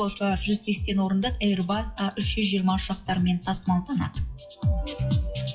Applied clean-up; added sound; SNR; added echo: classical method WPE with log-MMSE.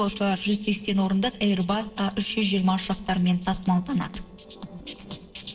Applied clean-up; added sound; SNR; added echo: neural separator model SepFormer DNS4.